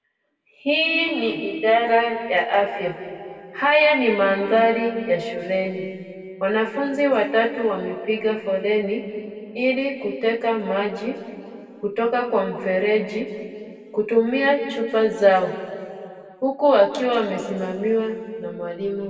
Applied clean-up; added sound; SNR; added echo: none; none; none; reverberation time 2.3 s.